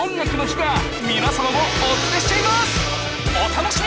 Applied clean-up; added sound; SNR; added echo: none; Gong; 5 dB; none.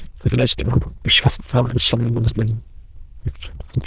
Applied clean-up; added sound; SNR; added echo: neural diffusion model UNIVERSE++.